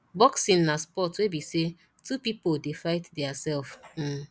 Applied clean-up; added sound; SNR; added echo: none; none; none; none.